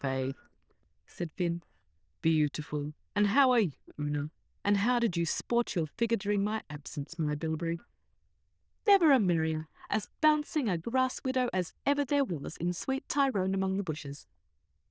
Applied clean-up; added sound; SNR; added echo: neural diffusion model UNIVERSE++.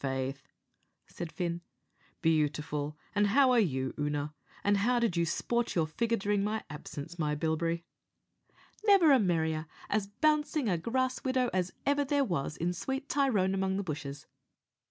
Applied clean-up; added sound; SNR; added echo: none; none; none; none.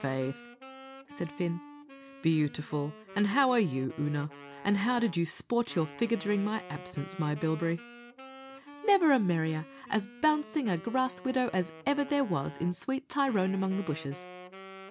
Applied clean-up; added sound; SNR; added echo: none; Wind instrument, woodwind instrument; 17 dB; none.